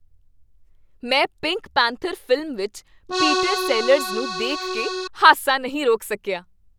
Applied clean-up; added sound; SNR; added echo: none; Accordion; 2 dB; none.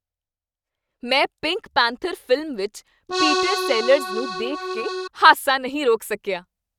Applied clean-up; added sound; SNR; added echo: neural mask model RNNoise.